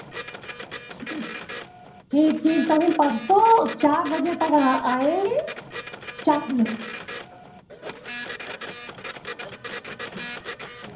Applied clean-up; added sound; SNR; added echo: none; Printer; 11 dB; reverberation time 0.6 s.